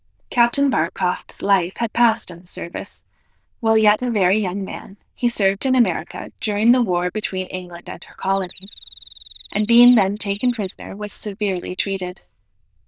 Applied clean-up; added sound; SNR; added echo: neural diffusion model UNIVERSE++.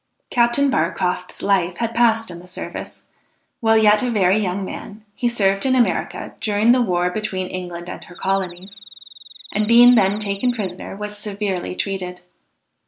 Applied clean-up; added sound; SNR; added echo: none; Cricket; 18 dB; none.